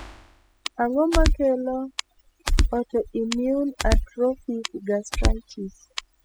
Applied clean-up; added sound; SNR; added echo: classical method spectral subtraction.